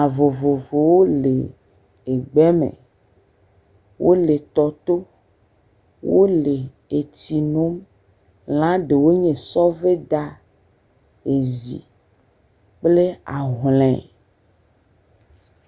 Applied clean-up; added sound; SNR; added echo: none; none; none; none.